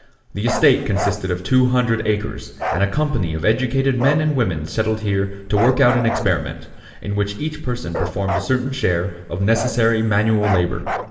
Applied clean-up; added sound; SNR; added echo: none; Bark; 10 dB; reverberation time 1.6 s.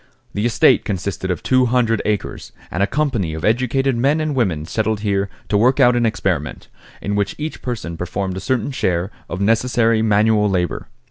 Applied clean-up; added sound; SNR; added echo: none; none; none; none.